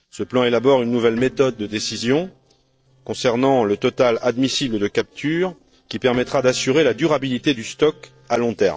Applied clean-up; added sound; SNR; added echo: neural separator model SepFormer DNS4.